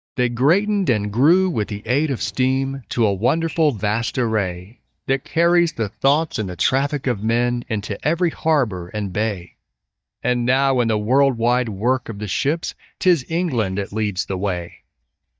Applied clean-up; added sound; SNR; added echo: neural mask model DeepFilterNet 3.